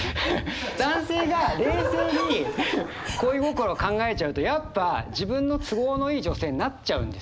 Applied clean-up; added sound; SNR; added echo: none; Dog + Gunshot, gunfire; 11 dB; none.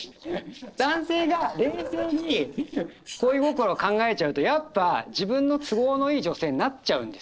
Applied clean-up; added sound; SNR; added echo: neural separator model SepFormer DNS4.